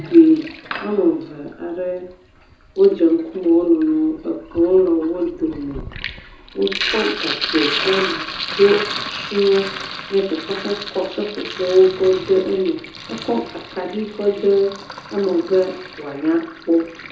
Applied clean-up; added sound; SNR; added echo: none; Sink (filling or washing); 11 dB; reverberation time 0.6 s.